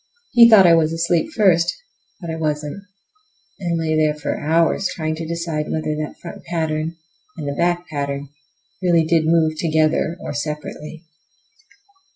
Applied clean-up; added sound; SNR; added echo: none; none; none; none.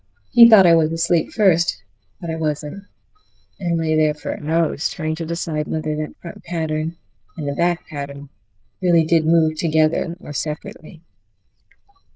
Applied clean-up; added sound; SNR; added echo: neural diffusion model UNIVERSE++.